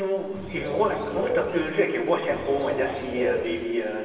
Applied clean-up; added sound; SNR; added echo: none; Bird; 5 dB; reverberation time 2.6 s.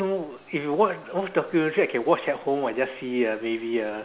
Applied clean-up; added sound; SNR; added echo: none; none; none; none.